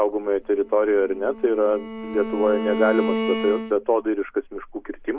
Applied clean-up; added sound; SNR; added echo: none; Bowed string instrument; 6 dB; none.